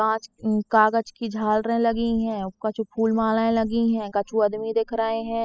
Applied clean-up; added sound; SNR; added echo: classical method spectral subtraction.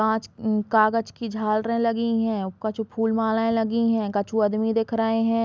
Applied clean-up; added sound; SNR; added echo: none; none; none; none.